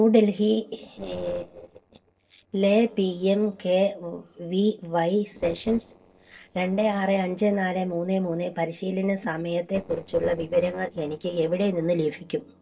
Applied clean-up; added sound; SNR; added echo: neural separator model SepFormer DNS4.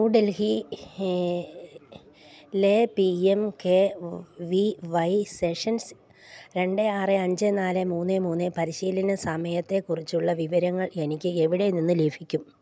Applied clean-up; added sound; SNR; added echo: none; none; none; none.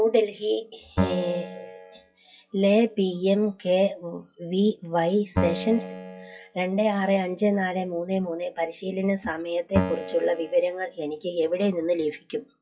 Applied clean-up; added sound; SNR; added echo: classical method WPE with log-MMSE.